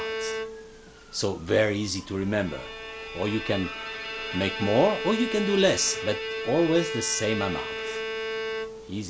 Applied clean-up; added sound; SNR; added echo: none; Bowed string instrument; 6 dB; none.